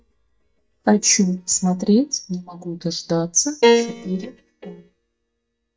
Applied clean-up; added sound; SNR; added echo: neural mask model DeepFilterNet 3.